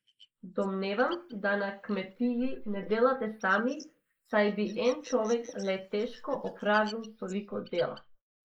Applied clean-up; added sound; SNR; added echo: neural mask model Resemble Enhance denoiser.